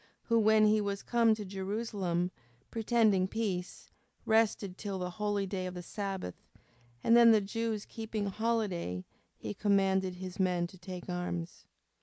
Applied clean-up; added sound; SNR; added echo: neural mask model Resemble Enhance denoiser.